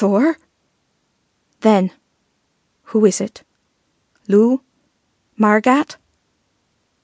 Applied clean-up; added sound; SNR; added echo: none; none; none; none.